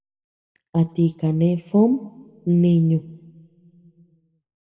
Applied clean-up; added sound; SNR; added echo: none; none; none; reverberation time 1.2 s.